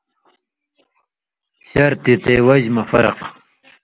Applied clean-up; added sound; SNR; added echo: none; none; none; none.